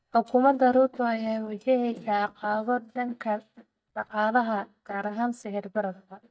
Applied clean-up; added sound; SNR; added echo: neural mask model DeepFilterNet 3.